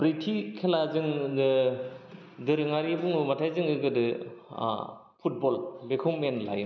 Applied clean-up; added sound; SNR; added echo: none; none; none; none.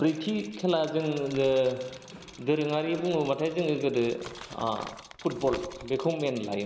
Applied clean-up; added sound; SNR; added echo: none; Crumpling, crinkling + Rattle; 19 dB; none.